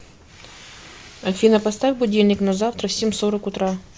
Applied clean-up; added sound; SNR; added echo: none; none; none; none.